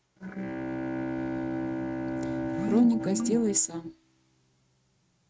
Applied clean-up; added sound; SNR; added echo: neural mask model RNNoise.